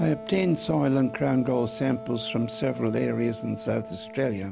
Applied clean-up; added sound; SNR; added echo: none; Wind instrument, woodwind instrument; 14 dB; none.